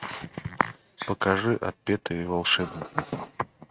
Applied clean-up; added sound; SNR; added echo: neural mask model RNNoise.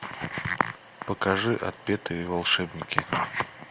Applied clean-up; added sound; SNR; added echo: none; none; none; none.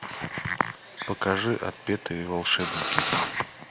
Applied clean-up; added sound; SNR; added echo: none; Drill; 7 dB; none.